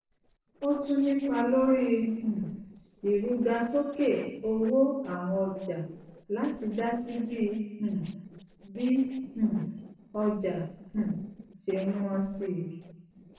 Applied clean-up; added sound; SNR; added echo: neural separator model SepFormer DNS4.